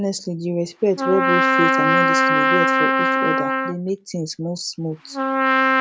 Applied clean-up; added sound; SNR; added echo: neural mask model RNNoise.